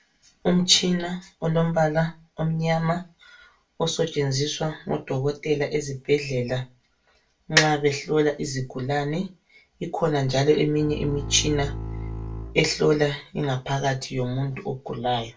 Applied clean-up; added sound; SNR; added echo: none; Bowed string instrument; 8 dB; reverberation time 0.2 s.